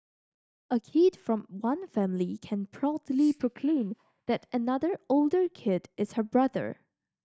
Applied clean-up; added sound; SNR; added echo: neural mask model DeepFilterNet 3.